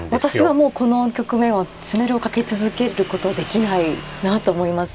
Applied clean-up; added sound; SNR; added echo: none; Motorcycle / Engine; 16 dB; none.